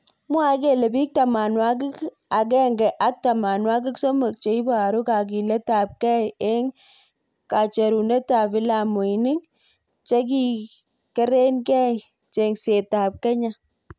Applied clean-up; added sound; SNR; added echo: none; none; none; none.